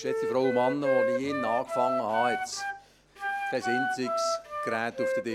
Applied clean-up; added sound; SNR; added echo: none; Wind instrument, woodwind instrument; 0 dB; none.